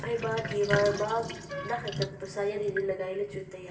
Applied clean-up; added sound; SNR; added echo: none; Sink (filling or washing); 6 dB; reverberation time 0.9 s.